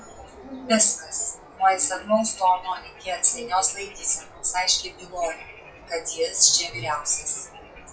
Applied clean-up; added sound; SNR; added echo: classical method log-MMSE.